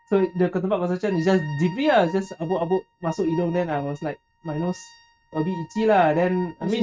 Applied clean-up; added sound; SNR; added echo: neural mask model RNNoise.